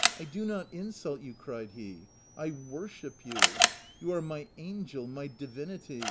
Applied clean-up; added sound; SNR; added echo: none; Camera; -4 dB; none.